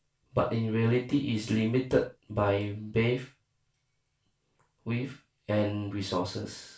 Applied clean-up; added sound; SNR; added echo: none; none; none; reverberation time 0.2 s.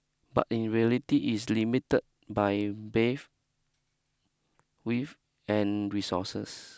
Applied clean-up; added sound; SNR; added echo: none; none; none; none.